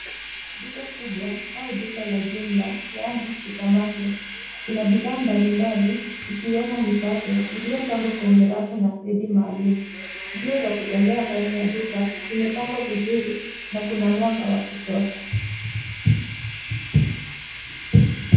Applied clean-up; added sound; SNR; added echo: none; Train; 12 dB; reverberation time 0.9 s.